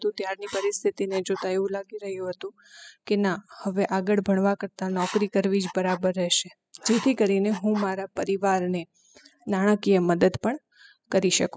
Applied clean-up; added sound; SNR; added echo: classical method spectral subtraction.